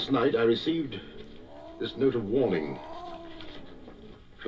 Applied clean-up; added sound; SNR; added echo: none; Growling; 15 dB; reverberation time 0.1 s.